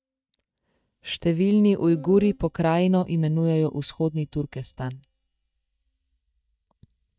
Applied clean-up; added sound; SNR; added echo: neural mask model DeepFilterNet 3.